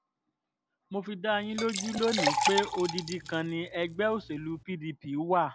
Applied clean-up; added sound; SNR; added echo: none; Liquid; 2 dB; none.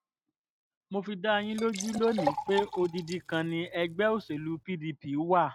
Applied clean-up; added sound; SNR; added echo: neural mask model RNNoise.